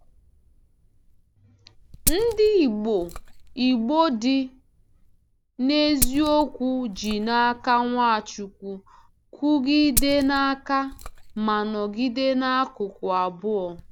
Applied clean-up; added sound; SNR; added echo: none; Glass; 10 dB; none.